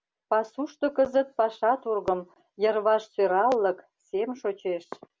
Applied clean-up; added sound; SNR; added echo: none; none; none; none.